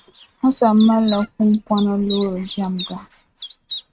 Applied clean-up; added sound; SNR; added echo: neural mask model RNNoise.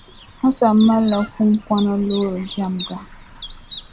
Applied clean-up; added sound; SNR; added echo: none; Chirp, tweet; 10 dB; none.